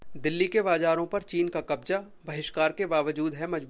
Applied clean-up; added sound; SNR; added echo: none; none; none; none.